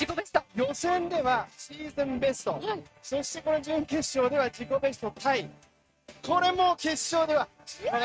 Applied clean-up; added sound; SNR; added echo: neural mask model RNNoise.